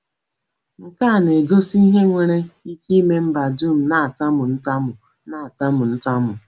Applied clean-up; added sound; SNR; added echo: none; none; none; none.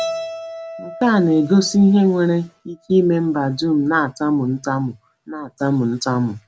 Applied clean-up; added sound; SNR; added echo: none; Keyboard (musical); 16 dB; none.